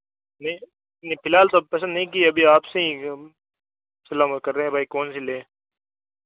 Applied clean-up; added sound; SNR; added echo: none; none; none; none.